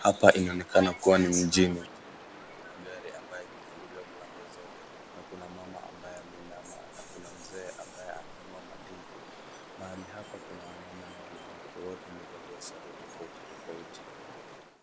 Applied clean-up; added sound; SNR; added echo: none; Stream; 16 dB; none.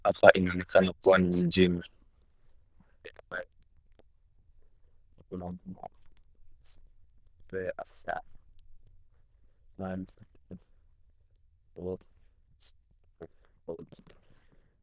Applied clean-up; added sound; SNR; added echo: neural diffusion model UNIVERSE++.